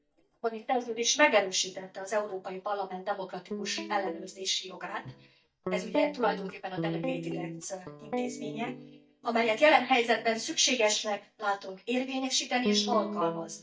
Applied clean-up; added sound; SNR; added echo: neural mask model DeepFilterNet 3.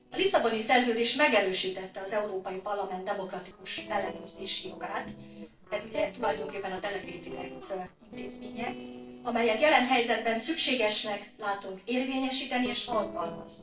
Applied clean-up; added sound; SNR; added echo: neural separator model SepFormer DNS4.